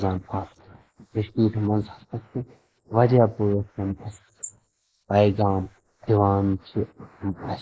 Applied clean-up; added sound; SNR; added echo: neural mask model Resemble Enhance denoiser.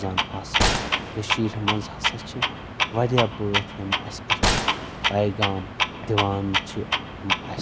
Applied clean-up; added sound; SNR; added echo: none; Clock + Gunshot, gunfire; -2 dB; none.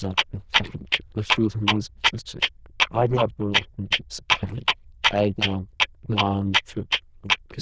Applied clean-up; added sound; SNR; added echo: neural diffusion model UNIVERSE++.